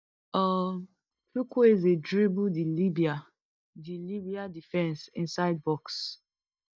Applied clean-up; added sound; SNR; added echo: neural mask model DeepFilterNet 3.